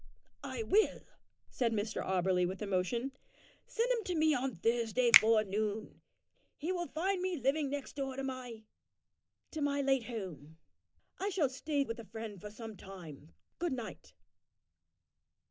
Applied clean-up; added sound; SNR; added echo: none; Finger snapping; 2 dB; none.